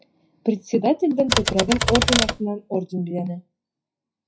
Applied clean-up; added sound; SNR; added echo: classical method WPE with log-MMSE.